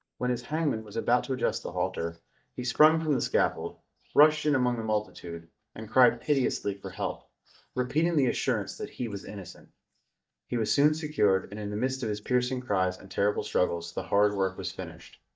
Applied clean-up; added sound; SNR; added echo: neural mask model DeepFilterNet 3.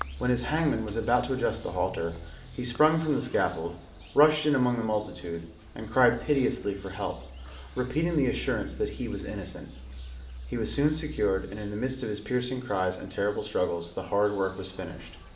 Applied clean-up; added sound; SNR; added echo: none; Bird vocalization, bird call, bird song; 14 dB; reverberation time 1.8 s.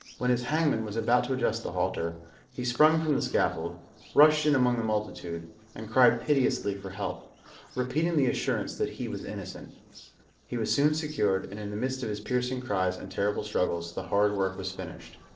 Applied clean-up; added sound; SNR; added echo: neural separator model SepFormer DNS4.